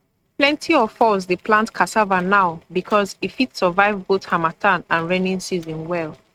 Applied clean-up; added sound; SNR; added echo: neural mask model RNNoise.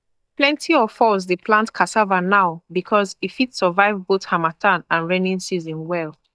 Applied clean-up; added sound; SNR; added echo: neural mask model DeepFilterNet 3.